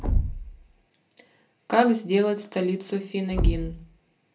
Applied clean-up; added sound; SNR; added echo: none; Thump, thud; 3 dB; reverberation time 0.3 s.